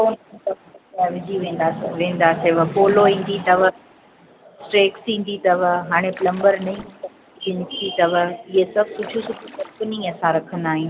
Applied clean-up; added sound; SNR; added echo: none; Splash, splatter; 20 dB; none.